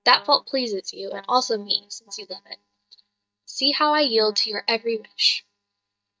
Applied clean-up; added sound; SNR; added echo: neural mask model DeepFilterNet 3.